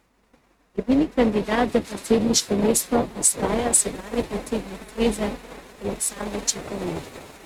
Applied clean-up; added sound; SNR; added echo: neural mask model RNNoise.